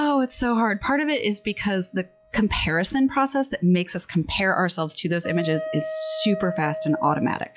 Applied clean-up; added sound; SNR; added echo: classical method log-MMSE.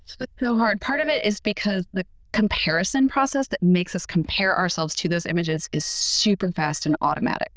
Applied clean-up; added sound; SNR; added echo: neural diffusion model UNIVERSE++.